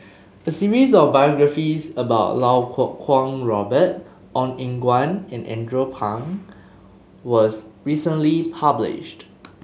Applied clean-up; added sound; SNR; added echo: none; none; none; none.